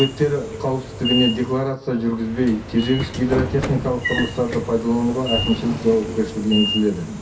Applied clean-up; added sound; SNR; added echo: none; Sliding door / Train; 7 dB; reverberation time 0.3 s.